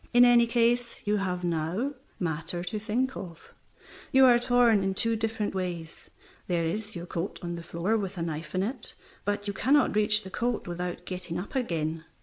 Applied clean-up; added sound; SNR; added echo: none; none; none; none.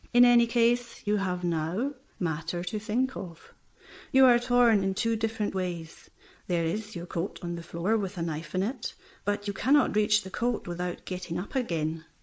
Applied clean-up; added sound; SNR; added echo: neural mask model Resemble Enhance denoiser.